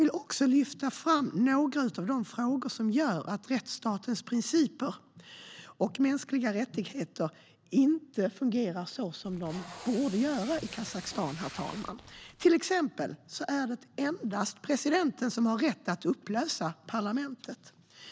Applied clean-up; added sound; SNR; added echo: none; Packing tape, duct tape; 16 dB; none.